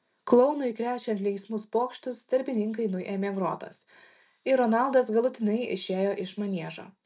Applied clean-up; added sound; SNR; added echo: none; none; none; none.